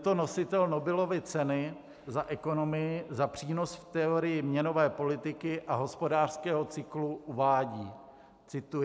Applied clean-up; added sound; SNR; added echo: none; none; none; none.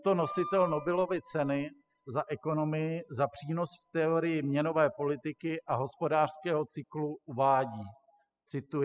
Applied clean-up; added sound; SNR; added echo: classical method spectral subtraction.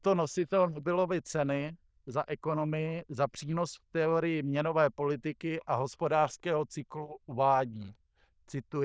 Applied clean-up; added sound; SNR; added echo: neural diffusion model UNIVERSE++.